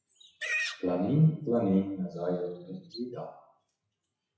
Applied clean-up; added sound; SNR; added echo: classical method WPE with log-MMSE.